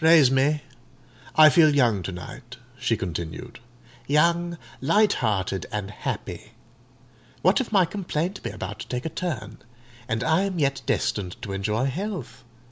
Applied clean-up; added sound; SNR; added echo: none; none; none; none.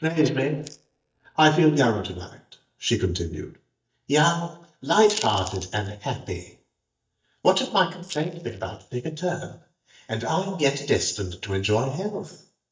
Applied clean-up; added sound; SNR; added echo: neural mask model DeepFilterNet 3.